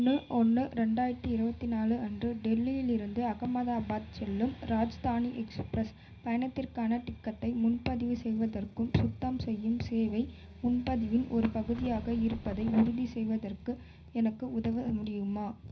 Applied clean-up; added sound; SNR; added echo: none; Wind; 13 dB; reverberation time 0.5 s.